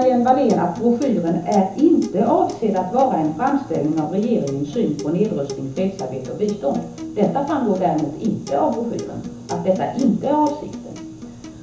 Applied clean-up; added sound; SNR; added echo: none; Acoustic guitar; 14 dB; reverberation time 0.8 s.